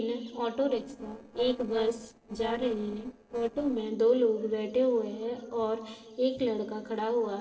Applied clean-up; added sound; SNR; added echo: neural separator model SepFormer DNS4.